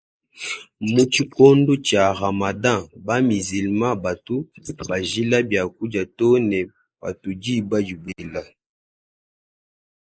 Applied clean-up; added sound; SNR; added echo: neural mask model Resemble Enhance denoiser.